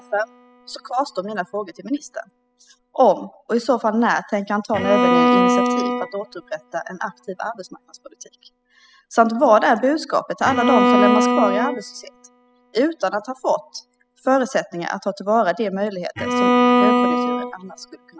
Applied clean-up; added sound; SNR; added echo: classical method spectral subtraction.